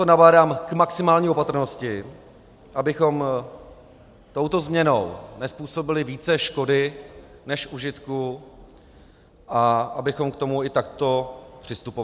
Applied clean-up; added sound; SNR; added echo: none; none; none; none.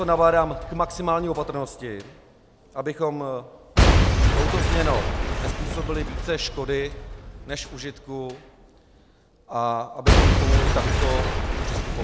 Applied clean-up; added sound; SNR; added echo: none; Shatter / Crushing / Boom; -4 dB; none.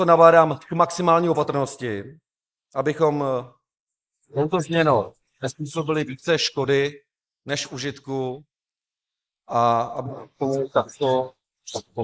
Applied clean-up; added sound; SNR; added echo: neural mask model Resemble Enhance denoiser.